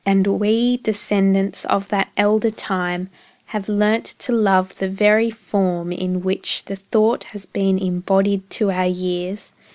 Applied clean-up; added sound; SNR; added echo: none; none; none; none.